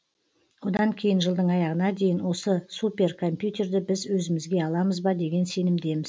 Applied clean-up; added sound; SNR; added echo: none; none; none; none.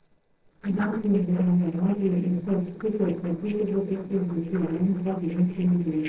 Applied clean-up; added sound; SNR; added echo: neural separator model SepFormer DNS4.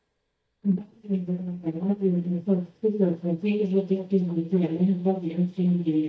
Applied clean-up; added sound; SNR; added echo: neural mask model DeepFilterNet 3.